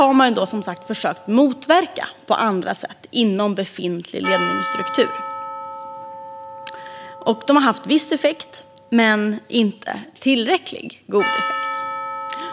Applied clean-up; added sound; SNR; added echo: none; Percussion; 10 dB; none.